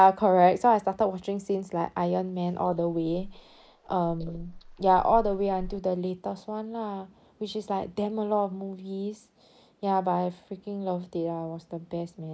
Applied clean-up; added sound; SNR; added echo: neural mask model Resemble Enhance denoiser.